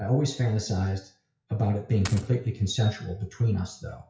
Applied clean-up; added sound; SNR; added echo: classical method WPE with log-MMSE.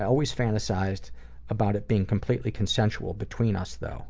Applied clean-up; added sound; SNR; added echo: none; none; none; none.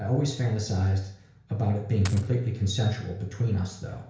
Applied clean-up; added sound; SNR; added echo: none; Coin (dropping); 13 dB; reverberation time 0.5 s.